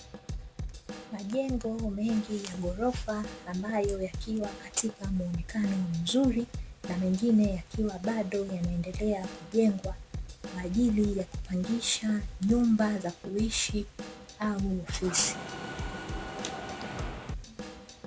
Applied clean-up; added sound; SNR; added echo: none; Mechanisms + Drum / Drum kit; 9 dB; none.